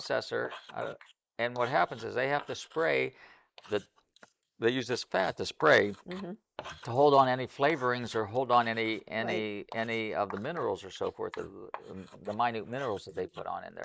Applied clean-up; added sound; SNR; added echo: neural mask model Resemble Enhance denoiser.